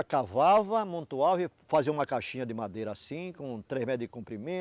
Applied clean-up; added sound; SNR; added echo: none; none; none; none.